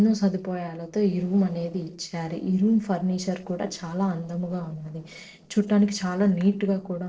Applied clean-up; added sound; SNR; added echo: neural separator model SepFormer DNS4.